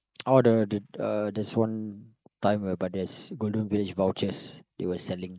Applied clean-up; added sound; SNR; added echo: neural mask model Resemble Enhance denoiser.